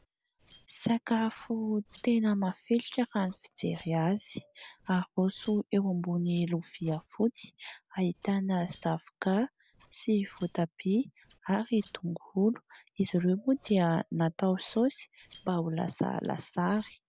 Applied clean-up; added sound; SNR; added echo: neural separator model SepFormer DNS4.